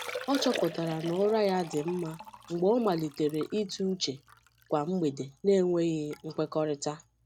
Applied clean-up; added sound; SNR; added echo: none; Liquid; 14 dB; none.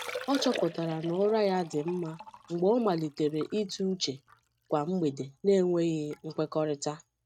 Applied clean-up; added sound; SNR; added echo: neural mask model RNNoise.